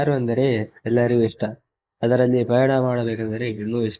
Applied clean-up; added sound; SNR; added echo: neural mask model Resemble Enhance denoiser.